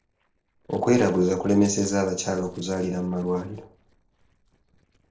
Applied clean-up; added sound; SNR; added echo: neural separator model SepFormer DNS4.